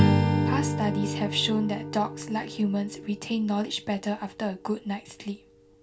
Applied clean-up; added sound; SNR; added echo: none; Strum; 0 dB; reverberation time 0.2 s.